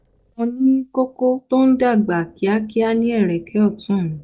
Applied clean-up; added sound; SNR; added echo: neural mask model DeepFilterNet 3.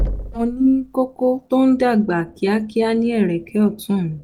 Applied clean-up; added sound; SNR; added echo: none; Knock; 13 dB; none.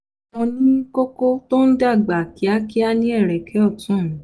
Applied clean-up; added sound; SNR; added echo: none; none; none; none.